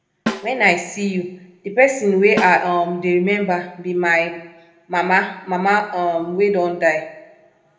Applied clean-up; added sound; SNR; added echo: none; Snare drum; 11 dB; reverberation time 0.7 s.